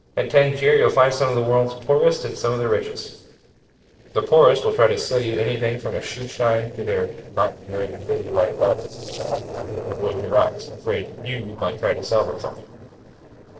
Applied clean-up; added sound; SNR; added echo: neural separator model SepFormer DNS4.